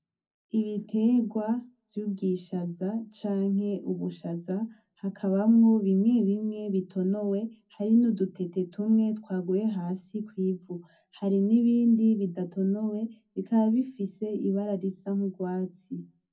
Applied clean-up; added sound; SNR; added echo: none; none; none; reverberation time 0.4 s.